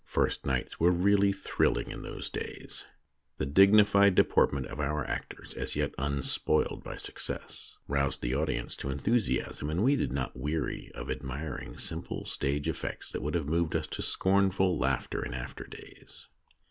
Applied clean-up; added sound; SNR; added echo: none; none; none; none.